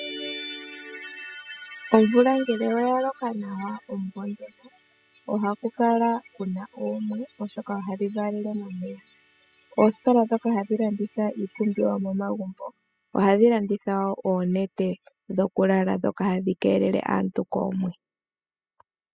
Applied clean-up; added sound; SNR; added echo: classical method spectral subtraction.